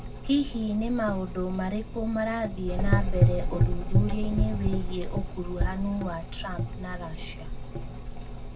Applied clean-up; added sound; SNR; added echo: none; Gurgling / Engine; -3 dB; reverberation time 0.4 s.